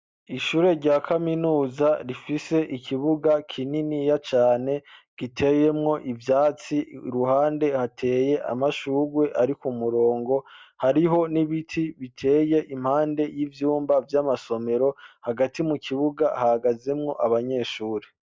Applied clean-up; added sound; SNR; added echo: none; none; none; none.